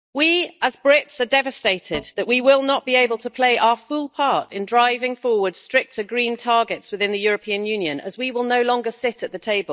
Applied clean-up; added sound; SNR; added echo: neural mask model DeepFilterNet 3.